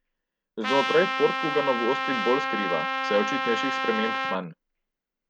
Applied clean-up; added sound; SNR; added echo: none; Trumpet; 1 dB; none.